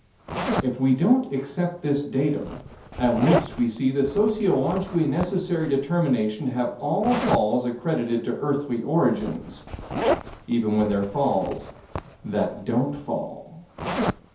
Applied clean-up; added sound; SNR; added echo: none; Zipper (clothing); 8 dB; reverberation time 0.5 s.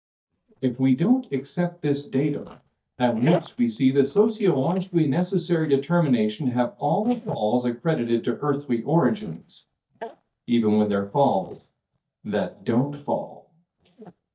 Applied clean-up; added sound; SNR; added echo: neural mask model DeepFilterNet 3.